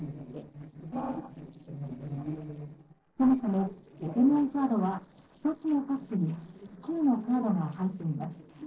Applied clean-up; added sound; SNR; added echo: neural separator model SepFormer DNS4.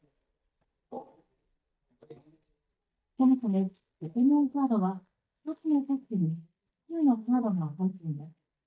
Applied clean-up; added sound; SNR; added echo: neural mask model DeepFilterNet 3.